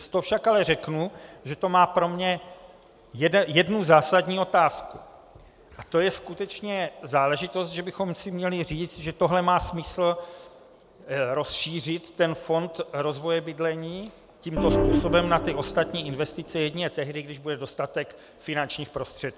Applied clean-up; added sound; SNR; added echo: none; Organ; 1 dB; none.